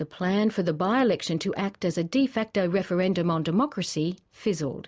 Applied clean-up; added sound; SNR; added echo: none; none; none; none.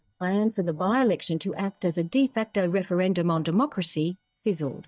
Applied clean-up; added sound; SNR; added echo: neural mask model DeepFilterNet 3.